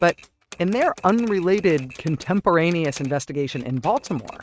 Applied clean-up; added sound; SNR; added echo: neural mask model RNNoise.